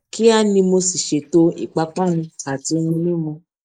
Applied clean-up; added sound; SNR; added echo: neural mask model Resemble Enhance denoiser.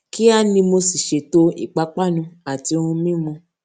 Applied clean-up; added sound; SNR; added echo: none; none; none; none.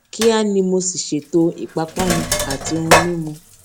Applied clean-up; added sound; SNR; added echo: none; Sink (filling or washing); 3 dB; none.